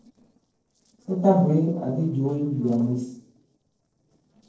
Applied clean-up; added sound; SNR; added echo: neural separator model SepFormer DNS4.